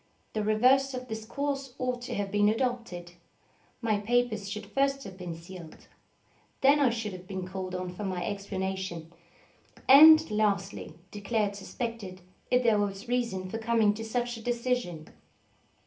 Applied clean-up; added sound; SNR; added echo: none; none; none; reverberation time 0.3 s.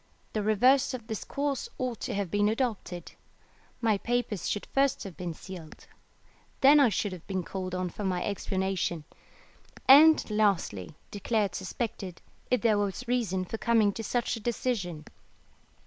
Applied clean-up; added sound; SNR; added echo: none; none; none; none.